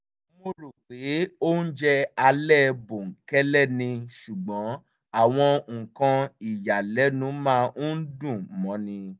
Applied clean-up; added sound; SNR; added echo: none; none; none; none.